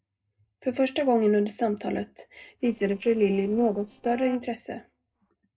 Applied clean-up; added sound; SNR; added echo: neural separator model SepFormer DNS4.